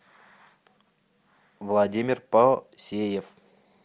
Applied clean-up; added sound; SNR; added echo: none; none; none; none.